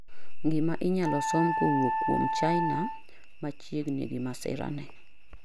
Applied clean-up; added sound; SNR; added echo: none; Wind instrument, woodwind instrument; 3 dB; none.